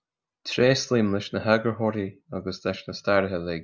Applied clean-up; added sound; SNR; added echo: none; none; none; none.